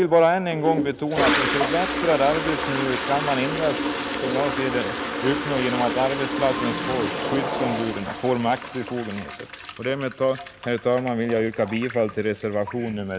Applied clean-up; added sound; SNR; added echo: none; Toilet flush; 4 dB; none.